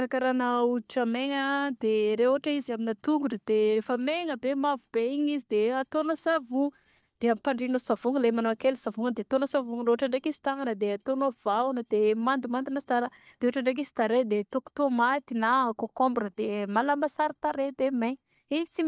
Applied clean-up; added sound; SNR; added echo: neural mask model DeepFilterNet 3.